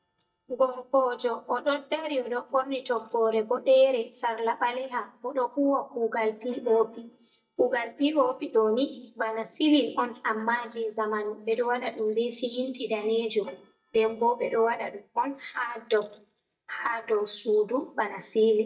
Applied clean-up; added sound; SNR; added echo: neural mask model DeepFilterNet 3.